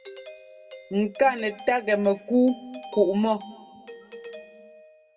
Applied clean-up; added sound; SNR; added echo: none; Doorbell; 18 dB; reverberation time 0.7 s.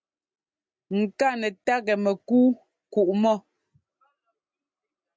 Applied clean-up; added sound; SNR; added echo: none; none; none; none.